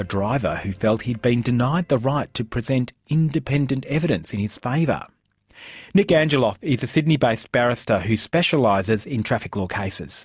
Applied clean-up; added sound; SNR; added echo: none; none; none; none.